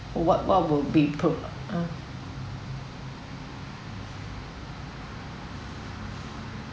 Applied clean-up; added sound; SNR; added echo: none; none; none; none.